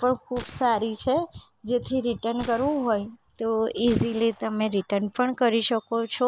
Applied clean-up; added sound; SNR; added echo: none; Gunshot, gunfire; 20 dB; none.